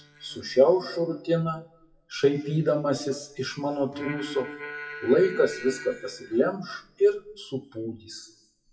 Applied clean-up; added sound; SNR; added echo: classical method WPE with log-MMSE.